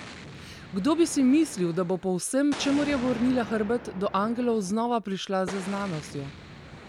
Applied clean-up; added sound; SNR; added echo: none; Explosion; 14 dB; none.